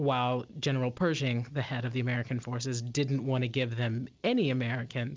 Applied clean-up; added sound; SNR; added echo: none; none; none; none.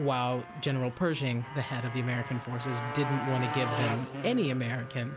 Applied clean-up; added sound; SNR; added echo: none; Motorcycle; 7 dB; none.